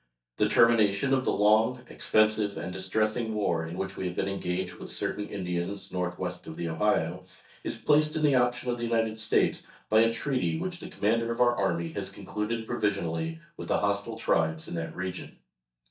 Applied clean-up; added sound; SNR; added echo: neural mask model DeepFilterNet 3.